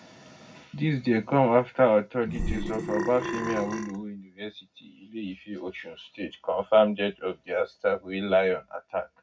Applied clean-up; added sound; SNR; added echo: none; Burping, eructation; 4 dB; reverberation time 0.3 s.